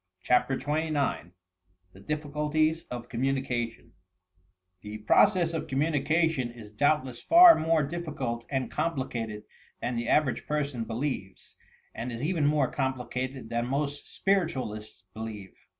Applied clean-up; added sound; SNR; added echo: none; none; none; none.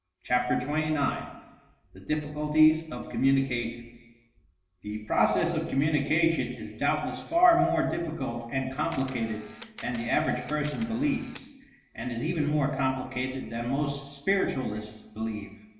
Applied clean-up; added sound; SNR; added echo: none; Camera; 19 dB; reverberation time 1.0 s.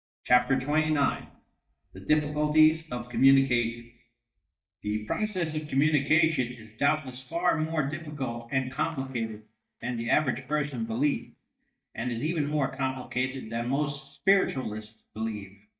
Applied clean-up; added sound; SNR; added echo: neural mask model DeepFilterNet 3.